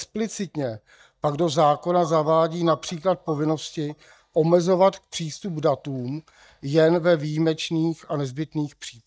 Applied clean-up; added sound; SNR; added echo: neural mask model DeepFilterNet 3.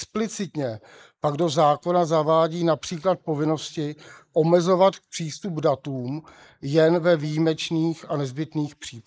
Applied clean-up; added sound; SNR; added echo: neural mask model Resemble Enhance denoiser.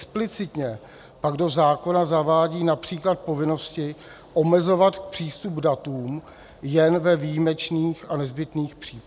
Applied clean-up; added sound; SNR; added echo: none; none; none; none.